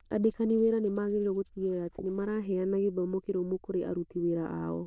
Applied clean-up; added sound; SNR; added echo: neural diffusion model UNIVERSE++.